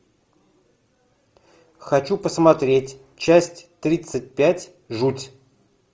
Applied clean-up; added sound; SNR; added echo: none; none; none; none.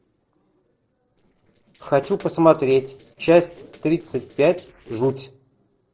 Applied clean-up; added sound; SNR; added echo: neural separator model SepFormer DNS4.